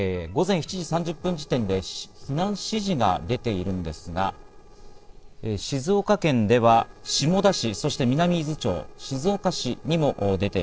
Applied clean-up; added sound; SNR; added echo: neural separator model SepFormer DNS4.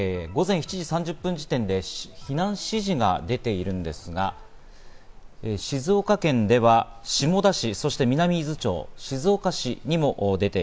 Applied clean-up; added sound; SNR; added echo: none; none; none; none.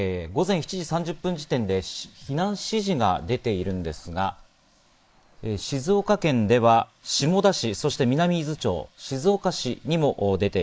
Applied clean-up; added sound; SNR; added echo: neural mask model Resemble Enhance denoiser.